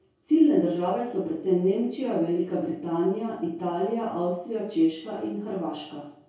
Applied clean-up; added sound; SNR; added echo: none; none; none; reverberation time 0.6 s.